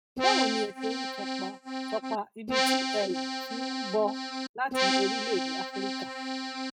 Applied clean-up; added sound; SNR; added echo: neural mask model RNNoise.